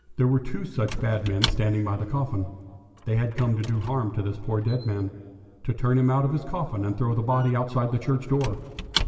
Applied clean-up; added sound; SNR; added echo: none; Squeak / Wood; 11 dB; reverberation time 2.3 s.